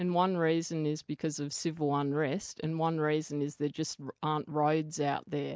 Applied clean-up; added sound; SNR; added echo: none; none; none; none.